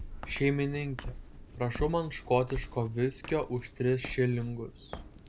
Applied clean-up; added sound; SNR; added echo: none; Walk, footsteps; 11 dB; none.